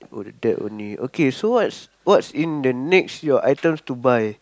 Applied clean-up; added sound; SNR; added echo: none; none; none; none.